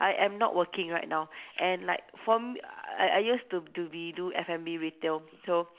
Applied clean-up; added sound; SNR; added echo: none; none; none; none.